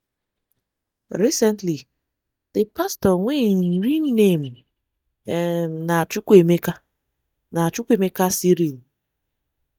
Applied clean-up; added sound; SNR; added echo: neural mask model DeepFilterNet 3.